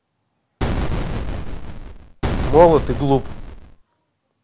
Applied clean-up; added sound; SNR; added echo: none; Boom; 2 dB; none.